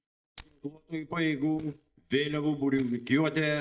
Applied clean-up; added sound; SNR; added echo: neural mask model DeepFilterNet 3.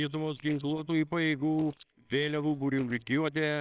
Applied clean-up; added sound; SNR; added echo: neural separator model SepFormer WHAMR!.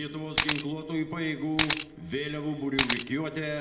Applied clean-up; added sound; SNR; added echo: none; Camera; 3 dB; reverberation time 0.9 s.